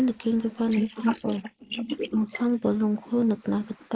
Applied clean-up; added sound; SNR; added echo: neural mask model Resemble Enhance denoiser.